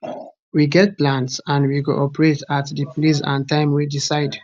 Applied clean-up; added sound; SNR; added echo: none; none; none; none.